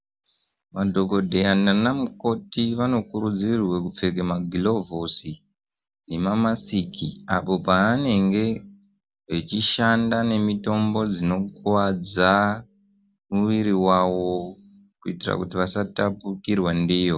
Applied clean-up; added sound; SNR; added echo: none; none; none; none.